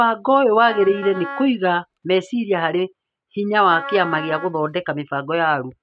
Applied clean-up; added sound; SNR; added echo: neural mask model RNNoise.